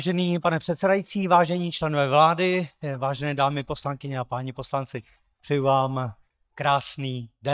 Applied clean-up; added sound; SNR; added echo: neural mask model DeepFilterNet 3.